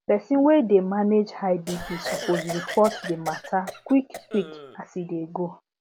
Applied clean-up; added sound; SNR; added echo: none; Cough; 11 dB; none.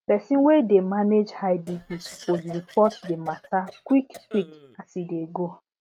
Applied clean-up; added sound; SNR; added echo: neural mask model RNNoise.